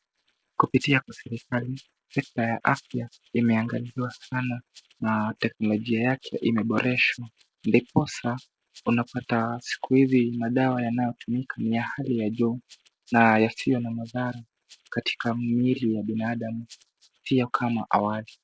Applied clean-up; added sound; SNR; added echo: neural separator model SepFormer DNS4.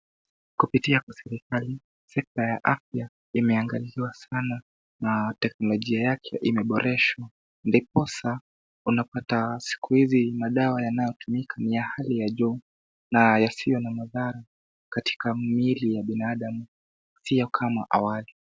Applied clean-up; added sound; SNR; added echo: none; none; none; none.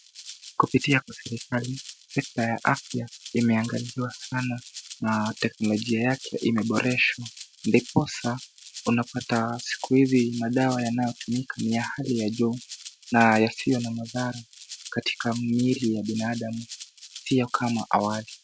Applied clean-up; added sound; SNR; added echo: none; Rattle (instrument); 17 dB; none.